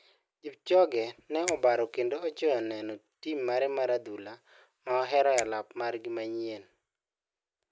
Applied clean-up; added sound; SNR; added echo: none; Finger snapping; 15 dB; none.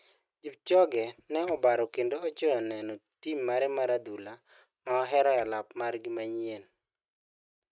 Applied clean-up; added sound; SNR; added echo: neural mask model RNNoise.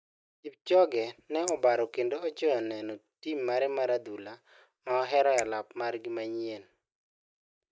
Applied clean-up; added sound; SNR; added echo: neural mask model DeepFilterNet 3.